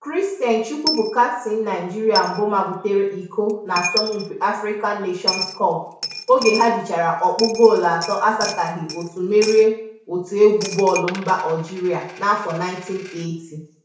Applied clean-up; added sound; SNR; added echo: none; Coin (dropping); 11 dB; reverberation time 0.6 s.